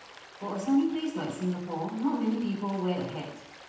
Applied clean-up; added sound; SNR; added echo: none; Stream; 19 dB; reverberation time 0.9 s.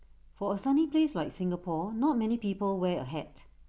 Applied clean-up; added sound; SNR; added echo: none; none; none; none.